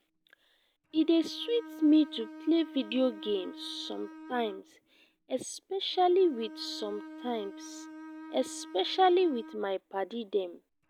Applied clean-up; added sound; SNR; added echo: none; Bowed string instrument; 16 dB; none.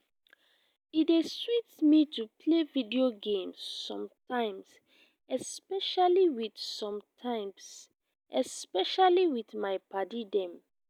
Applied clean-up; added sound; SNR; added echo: none; none; none; none.